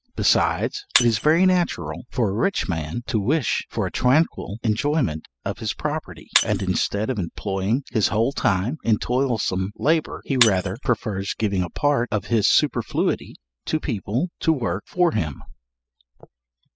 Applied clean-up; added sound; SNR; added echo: classical method spectral subtraction.